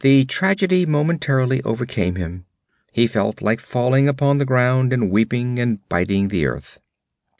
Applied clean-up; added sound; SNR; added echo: none; none; none; none.